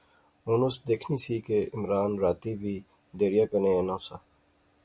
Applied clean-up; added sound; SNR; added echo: none; none; none; none.